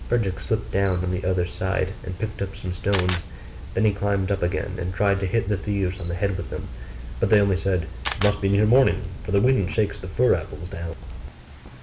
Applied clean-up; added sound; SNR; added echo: none; Camera + Wind; 13 dB; none.